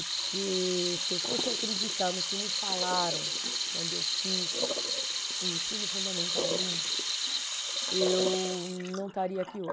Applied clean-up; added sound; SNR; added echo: none; Sink (filling or washing) / Water tap, faucet; -4 dB; none.